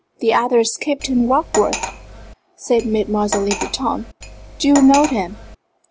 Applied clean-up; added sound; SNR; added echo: none; Cutlery, silverware; 10 dB; none.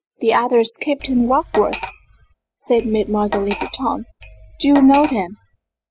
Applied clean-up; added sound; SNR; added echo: classical method spectral subtraction.